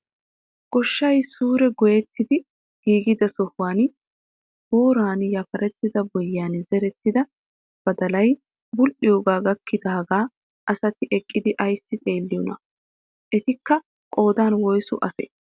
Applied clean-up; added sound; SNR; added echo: none; none; none; none.